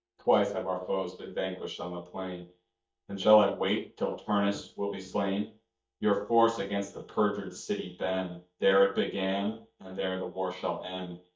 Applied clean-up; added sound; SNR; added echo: neural mask model DeepFilterNet 3.